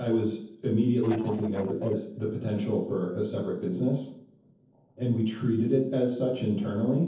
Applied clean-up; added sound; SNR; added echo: neural separator model SepFormer DNS4.